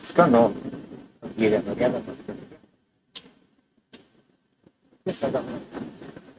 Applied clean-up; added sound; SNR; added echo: neural mask model RNNoise.